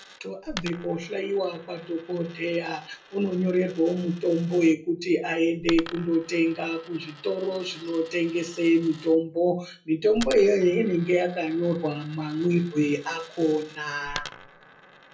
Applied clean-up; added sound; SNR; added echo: none; Coin (dropping); 18 dB; reverberation time 0.3 s.